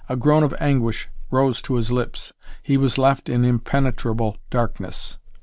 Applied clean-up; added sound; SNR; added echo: none; none; none; none.